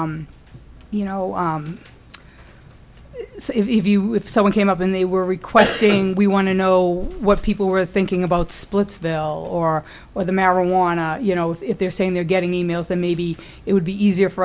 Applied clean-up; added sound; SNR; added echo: none; none; none; none.